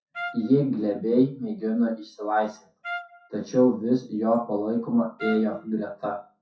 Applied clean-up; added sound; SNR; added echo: classical method WPE with log-MMSE.